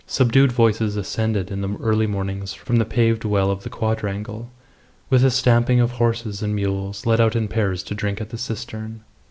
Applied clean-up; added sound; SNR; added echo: none; none; none; none.